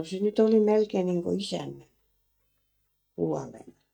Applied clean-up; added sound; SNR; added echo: neural mask model DeepFilterNet 3.